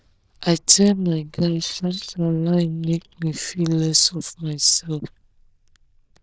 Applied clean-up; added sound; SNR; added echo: neural diffusion model UNIVERSE++.